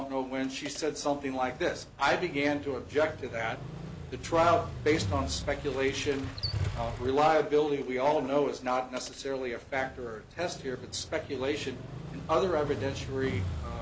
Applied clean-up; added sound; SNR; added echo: none; Motorcycle; 9 dB; none.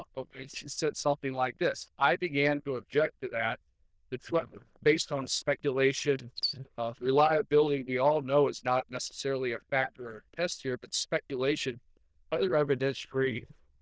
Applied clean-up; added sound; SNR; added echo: neural diffusion model UNIVERSE++.